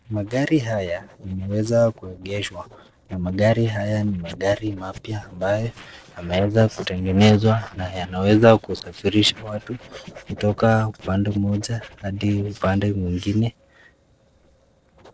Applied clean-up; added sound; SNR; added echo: neural separator model SepFormer DNS4.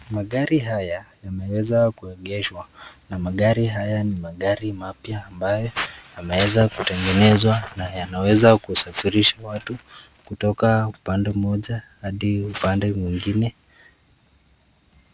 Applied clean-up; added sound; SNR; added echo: none; none; none; none.